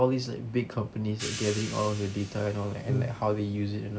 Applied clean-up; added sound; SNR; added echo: none; Hi-hat; 15 dB; none.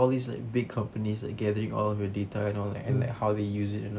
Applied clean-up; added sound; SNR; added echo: none; none; none; none.